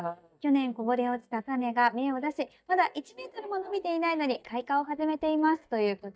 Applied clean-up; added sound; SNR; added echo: neural mask model DeepFilterNet 3.